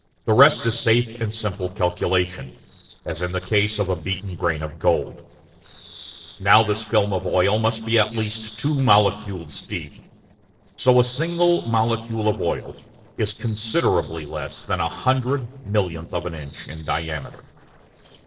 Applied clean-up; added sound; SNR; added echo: neural separator model SepFormer DNS4.